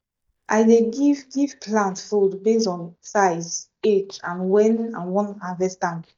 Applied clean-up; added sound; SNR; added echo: neural mask model DeepFilterNet 3.